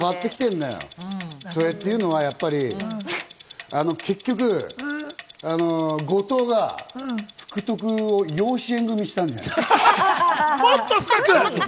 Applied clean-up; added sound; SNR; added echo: none; none; none; none.